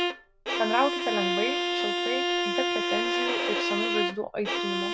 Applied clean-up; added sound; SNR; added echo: none; Bowed string instrument; -4 dB; none.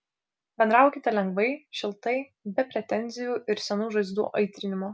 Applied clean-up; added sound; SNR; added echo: none; none; none; none.